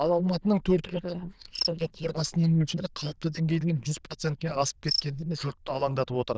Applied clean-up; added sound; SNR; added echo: neural diffusion model UNIVERSE++.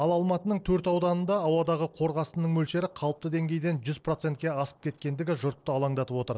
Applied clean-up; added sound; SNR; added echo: neural separator model SepFormer DNS4.